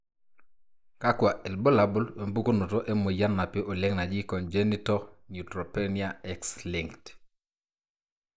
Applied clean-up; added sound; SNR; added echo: neural mask model Resemble Enhance denoiser.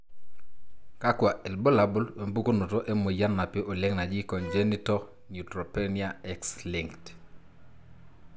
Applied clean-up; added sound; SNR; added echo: none; Bowed string instrument; 16 dB; none.